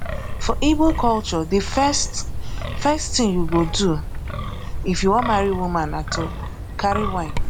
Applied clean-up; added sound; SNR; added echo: none; Wind; 3 dB; none.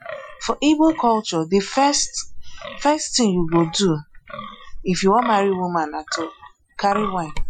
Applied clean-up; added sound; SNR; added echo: classical method Wiener filter.